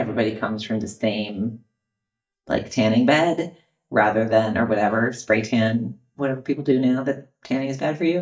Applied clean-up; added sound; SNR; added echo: neural mask model DeepFilterNet 3.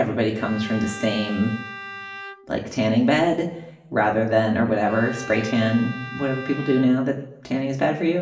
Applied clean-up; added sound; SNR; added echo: none; Bowed string instrument; 15 dB; reverberation time 0.9 s.